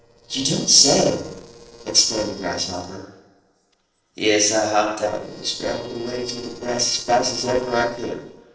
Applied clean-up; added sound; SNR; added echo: neural separator model SepFormer DNS4.